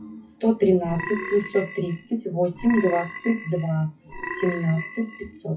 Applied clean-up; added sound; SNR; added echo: classical method WPE with log-MMSE.